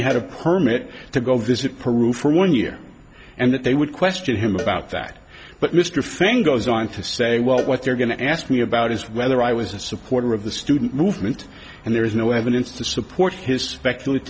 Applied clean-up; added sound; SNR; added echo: none; Cowbell; 19 dB; none.